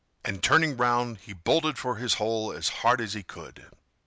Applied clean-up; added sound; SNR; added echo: none; none; none; none.